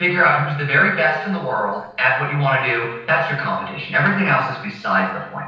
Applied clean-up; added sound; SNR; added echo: neural separator model SepFormer DNS4.